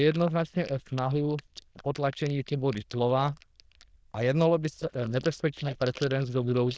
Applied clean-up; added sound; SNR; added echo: neural diffusion model UNIVERSE++.